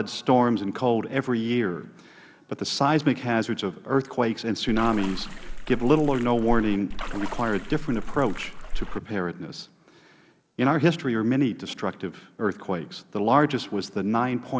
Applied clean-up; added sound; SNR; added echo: none; Splash, splatter; 4 dB; none.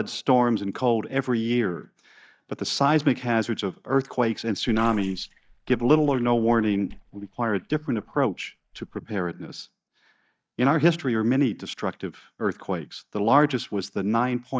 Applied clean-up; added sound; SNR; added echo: neural mask model DeepFilterNet 3.